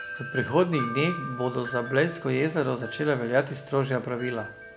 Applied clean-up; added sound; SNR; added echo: none; Wind chime; 11 dB; none.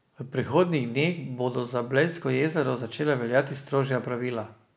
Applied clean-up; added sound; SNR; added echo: none; none; none; none.